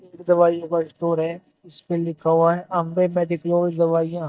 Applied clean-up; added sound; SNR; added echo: neural mask model DeepFilterNet 3.